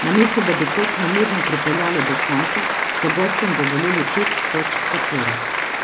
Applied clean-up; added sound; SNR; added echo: none; Applause; -1 dB; none.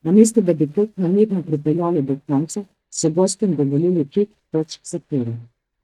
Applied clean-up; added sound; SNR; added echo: neural mask model DeepFilterNet 3.